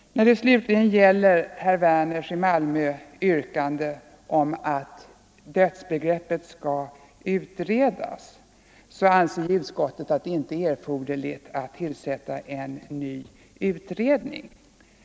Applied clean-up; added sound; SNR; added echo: none; none; none; none.